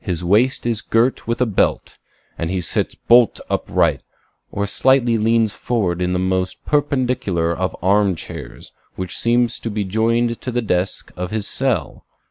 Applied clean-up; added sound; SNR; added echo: none; none; none; none.